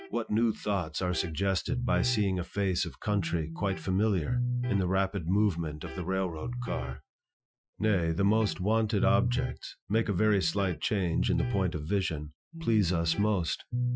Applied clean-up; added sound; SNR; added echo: classical method Wiener filter.